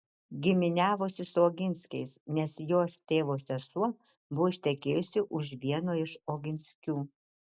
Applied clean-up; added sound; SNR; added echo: neural mask model Resemble Enhance denoiser.